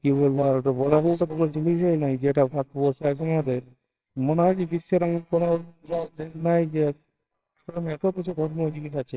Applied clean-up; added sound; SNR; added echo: neural separator model SepFormer WHAMR!.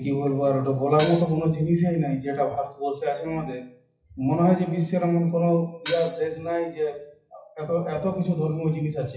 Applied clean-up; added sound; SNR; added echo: classical method WPE with log-MMSE.